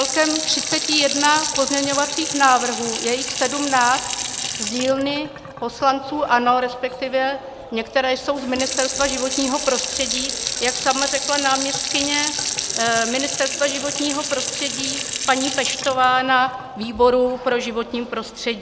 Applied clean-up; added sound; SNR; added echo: none; Sink (filling or washing) / Water tap, faucet; 5 dB; none.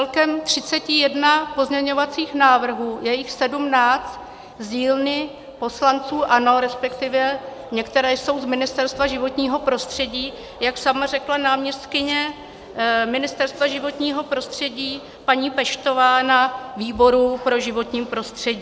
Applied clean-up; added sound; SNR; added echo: none; none; none; none.